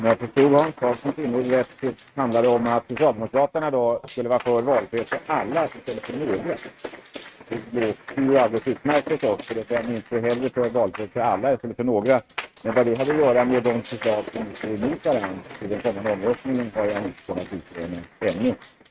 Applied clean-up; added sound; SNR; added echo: neural mask model RNNoise.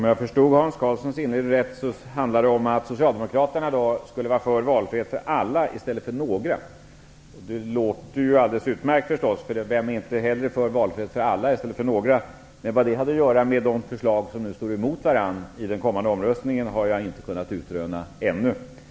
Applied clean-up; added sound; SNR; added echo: none; none; none; none.